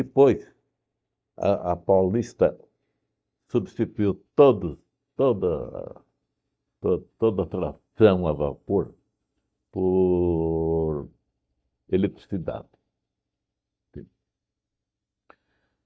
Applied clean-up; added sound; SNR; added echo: neural mask model DeepFilterNet 3.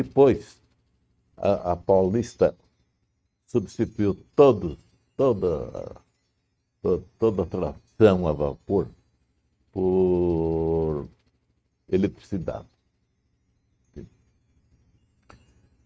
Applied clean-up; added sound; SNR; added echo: neural mask model RNNoise.